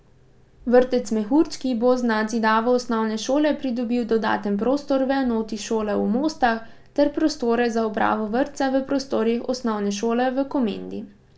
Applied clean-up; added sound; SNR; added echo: none; none; none; none.